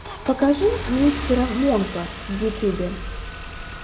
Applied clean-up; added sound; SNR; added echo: none; Engine starting / Car; 8 dB; none.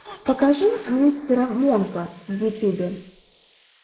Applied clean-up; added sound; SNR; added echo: neural mask model Resemble Enhance denoiser.